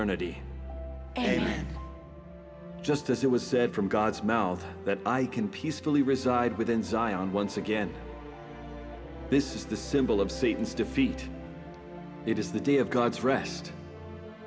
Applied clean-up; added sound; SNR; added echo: none; none; none; none.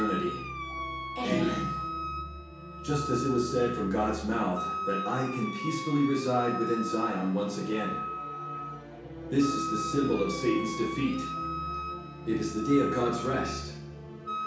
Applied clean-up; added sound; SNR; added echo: none; Wind instrument, woodwind instrument; 7 dB; reverberation time 0.6 s.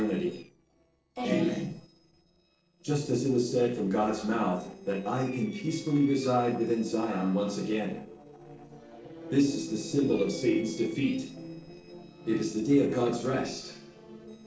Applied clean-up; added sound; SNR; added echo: neural separator model SepFormer DNS4.